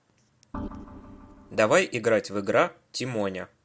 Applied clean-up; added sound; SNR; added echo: none; Organ; 13 dB; none.